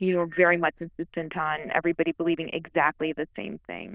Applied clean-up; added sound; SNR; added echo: neural diffusion model UNIVERSE++.